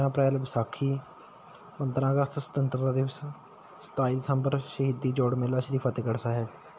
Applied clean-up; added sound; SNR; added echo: none; none; none; none.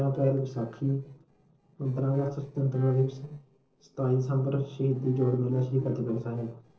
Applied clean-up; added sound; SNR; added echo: neural separator model SepFormer DNS4.